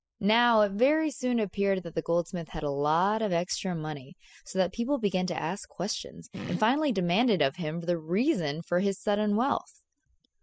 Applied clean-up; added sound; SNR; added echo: classical method spectral subtraction.